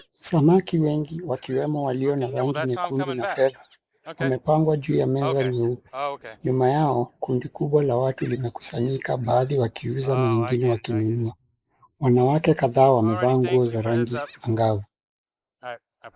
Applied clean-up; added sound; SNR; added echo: neural mask model Resemble Enhance denoiser.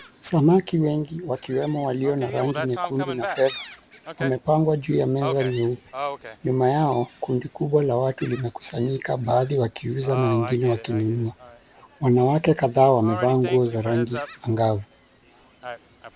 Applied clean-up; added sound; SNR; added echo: none; Gull, seagull; 14 dB; none.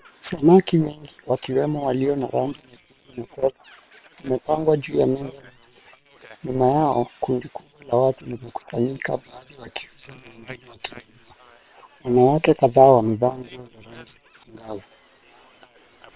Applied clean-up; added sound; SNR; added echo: neural separator model SepFormer WHAM!.